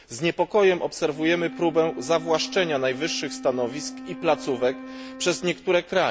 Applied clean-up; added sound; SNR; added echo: none; Wind instrument, woodwind instrument; 15 dB; none.